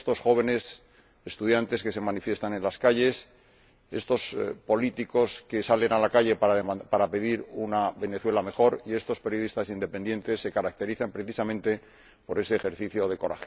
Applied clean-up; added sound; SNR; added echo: none; none; none; none.